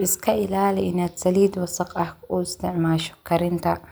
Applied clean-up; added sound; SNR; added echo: none; none; none; none.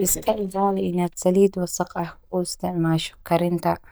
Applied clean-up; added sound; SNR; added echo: neural mask model DeepFilterNet 3.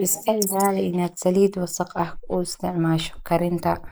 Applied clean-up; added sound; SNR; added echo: neural mask model Resemble Enhance denoiser.